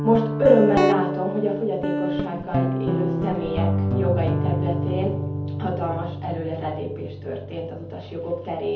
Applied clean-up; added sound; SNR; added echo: none; Guitar; 1 dB; reverberation time 0.6 s.